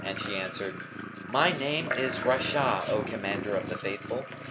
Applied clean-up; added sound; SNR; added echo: none; Drip / Trickle, dribble / Splash, splatter + Purr; 6 dB; none.